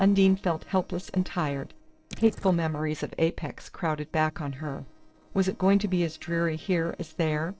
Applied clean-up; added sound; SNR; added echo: neural separator model SepFormer DNS4.